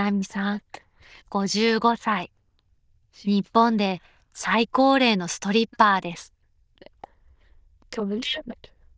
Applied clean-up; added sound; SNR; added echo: neural diffusion model UNIVERSE++.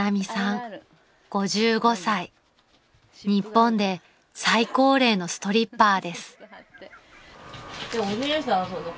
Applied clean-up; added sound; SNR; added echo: none; none; none; none.